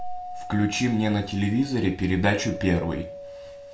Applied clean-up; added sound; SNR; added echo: none; Doorbell; 14 dB; reverberation time 0.3 s.